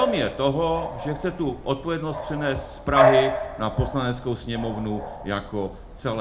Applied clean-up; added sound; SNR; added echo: none; Bark / Bird vocalization, bird call, bird song; 2 dB; reverberation time 0.4 s.